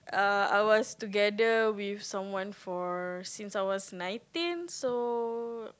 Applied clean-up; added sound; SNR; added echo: none; none; none; none.